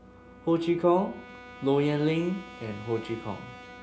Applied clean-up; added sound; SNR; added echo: none; Brass instrument; 18 dB; none.